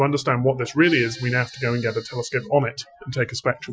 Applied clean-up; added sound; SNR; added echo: classical method Wiener filter.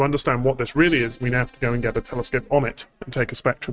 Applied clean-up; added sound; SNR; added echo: neural mask model RNNoise.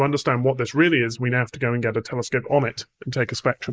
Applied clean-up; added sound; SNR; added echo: neural mask model Resemble Enhance denoiser.